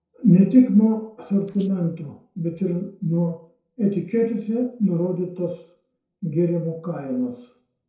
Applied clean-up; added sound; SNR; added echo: neural separator model SepFormer DNS4.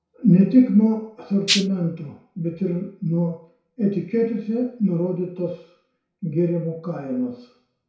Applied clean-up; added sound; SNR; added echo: none; Rattle (instrument); 0 dB; reverberation time 0.6 s.